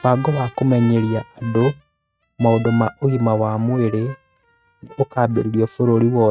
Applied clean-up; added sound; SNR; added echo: neural mask model RNNoise.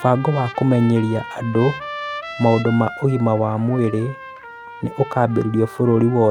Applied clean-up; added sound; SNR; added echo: none; Trumpet; 14 dB; none.